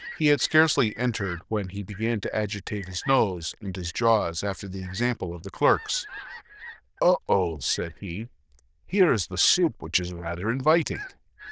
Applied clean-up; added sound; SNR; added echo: neural diffusion model UNIVERSE++.